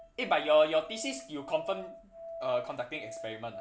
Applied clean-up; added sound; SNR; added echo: none; Musical instrument; 13 dB; none.